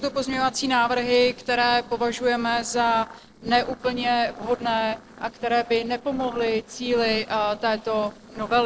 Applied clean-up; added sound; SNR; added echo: neural separator model SepFormer DNS4.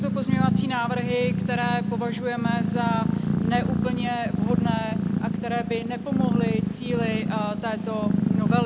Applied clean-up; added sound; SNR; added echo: none; Purr; -4 dB; none.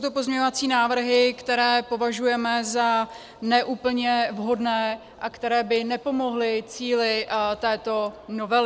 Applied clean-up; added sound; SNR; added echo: none; none; none; none.